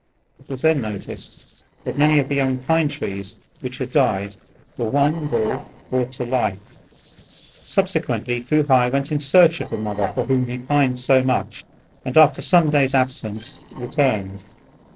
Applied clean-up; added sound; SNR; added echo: neural separator model SepFormer DNS4.